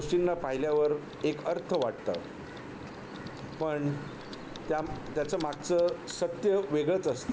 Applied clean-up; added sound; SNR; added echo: none; Dog + Typing; 16 dB; none.